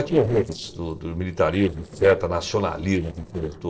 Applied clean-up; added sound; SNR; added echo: neural separator model SepFormer DNS4.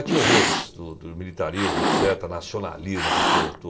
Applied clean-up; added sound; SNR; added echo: none; Cat; -3 dB; reverberation time 2.8 s.